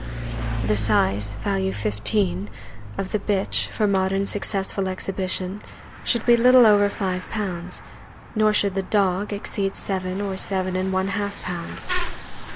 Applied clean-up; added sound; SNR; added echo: none; Mechanisms / Bicycle; 8 dB; none.